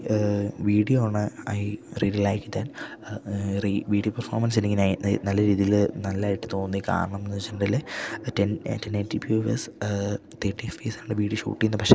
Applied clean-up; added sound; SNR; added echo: none; none; none; none.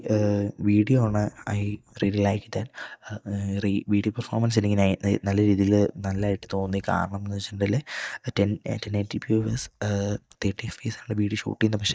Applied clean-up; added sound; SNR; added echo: neural mask model DeepFilterNet 3.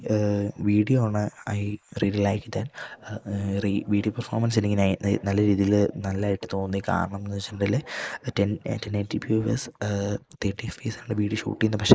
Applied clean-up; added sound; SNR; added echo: neural mask model Resemble Enhance denoiser.